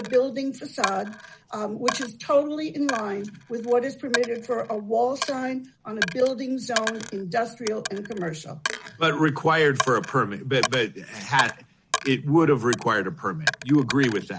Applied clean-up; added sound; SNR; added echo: none; Coin (dropping); 9 dB; none.